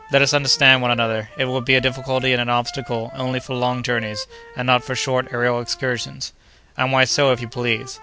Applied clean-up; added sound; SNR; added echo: none; Wind instrument, woodwind instrument; 19 dB; none.